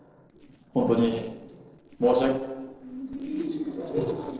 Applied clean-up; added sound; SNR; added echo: neural separator model SepFormer DNS4.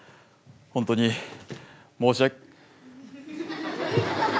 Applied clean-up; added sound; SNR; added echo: none; none; none; none.